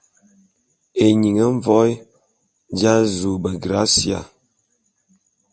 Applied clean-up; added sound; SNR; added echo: none; none; none; none.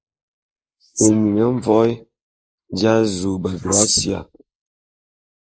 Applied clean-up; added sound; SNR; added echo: neural mask model Resemble Enhance denoiser.